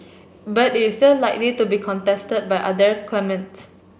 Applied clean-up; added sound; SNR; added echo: none; none; none; none.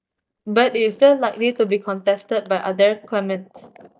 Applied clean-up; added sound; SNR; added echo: neural mask model DeepFilterNet 3.